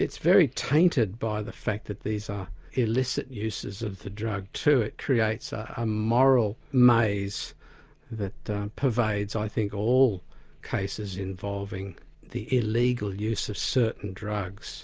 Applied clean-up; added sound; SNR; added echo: none; none; none; none.